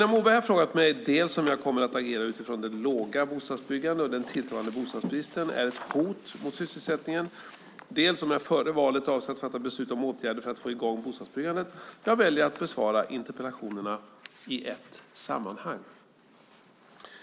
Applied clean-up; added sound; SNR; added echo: none; none; none; none.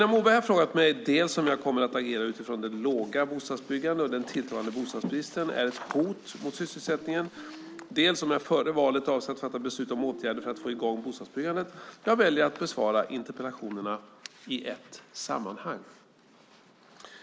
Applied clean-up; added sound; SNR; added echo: none; Guitar; 16 dB; none.